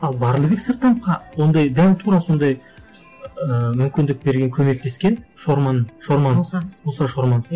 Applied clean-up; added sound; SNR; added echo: none; none; none; none.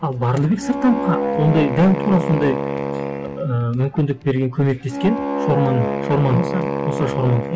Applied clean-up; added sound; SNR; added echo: none; Wind instrument, woodwind instrument; 5 dB; none.